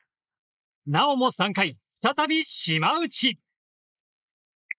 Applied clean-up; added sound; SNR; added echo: neural mask model Resemble Enhance denoiser.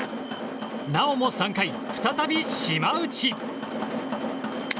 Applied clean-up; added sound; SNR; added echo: none; none; none; none.